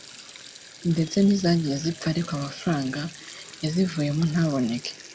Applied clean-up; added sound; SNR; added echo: none; Sink (filling or washing); 18 dB; none.